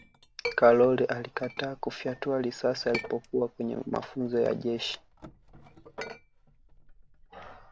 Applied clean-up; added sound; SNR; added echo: none; Chink, clink; 15 dB; none.